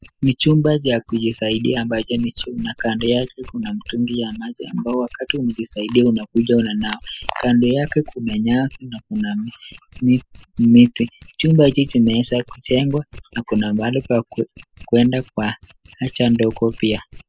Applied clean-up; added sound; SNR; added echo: classical method spectral subtraction.